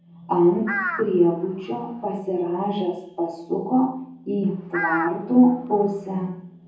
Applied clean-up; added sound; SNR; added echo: none; Crow; 10 dB; reverberation time 0.7 s.